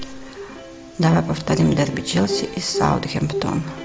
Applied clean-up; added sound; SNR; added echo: none; Plucked string instrument; 9 dB; none.